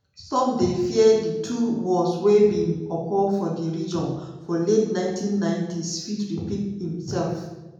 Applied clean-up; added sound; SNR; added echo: none; none; none; reverberation time 0.9 s.